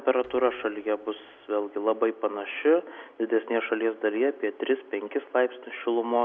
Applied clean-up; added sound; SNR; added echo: none; none; none; none.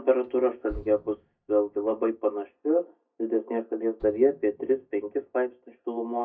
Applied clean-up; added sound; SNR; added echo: neural mask model DeepFilterNet 3.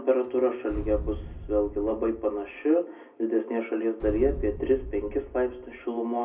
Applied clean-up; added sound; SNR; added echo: none; Boom; 10 dB; reverberation time 0.4 s.